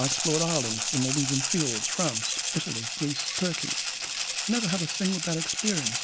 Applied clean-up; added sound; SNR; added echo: none; Rattle (instrument); -1 dB; none.